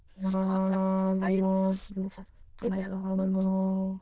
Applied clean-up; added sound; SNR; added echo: neural diffusion model UNIVERSE++.